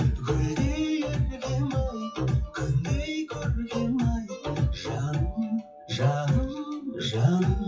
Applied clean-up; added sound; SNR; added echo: classical method WPE with log-MMSE.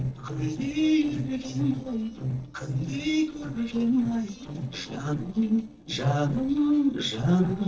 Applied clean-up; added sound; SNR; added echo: neural separator model SepFormer DNS4.